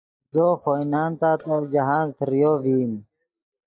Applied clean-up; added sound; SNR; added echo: neural mask model DeepFilterNet 3.